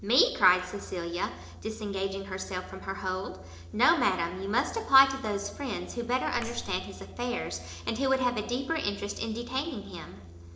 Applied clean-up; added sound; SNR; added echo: neural separator model SepFormer DNS4.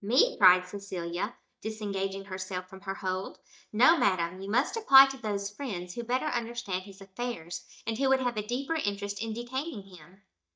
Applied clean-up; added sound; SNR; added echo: neural mask model DeepFilterNet 3.